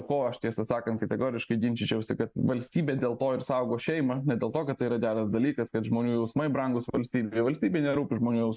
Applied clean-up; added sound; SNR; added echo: neural mask model Resemble Enhance denoiser.